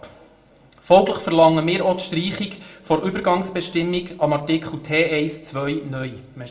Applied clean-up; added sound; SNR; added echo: none; none; none; reverberation time 0.4 s.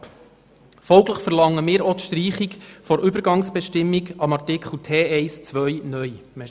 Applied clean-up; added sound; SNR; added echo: none; none; none; none.